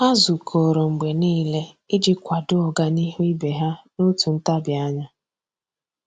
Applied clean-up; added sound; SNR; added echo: none; none; none; none.